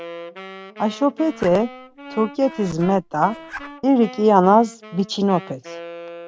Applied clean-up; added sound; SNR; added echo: none; Zipper (clothing) + Wind instrument, woodwind instrument; 16 dB; none.